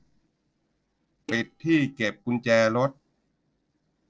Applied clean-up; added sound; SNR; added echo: neural separator model SepFormer DNS4.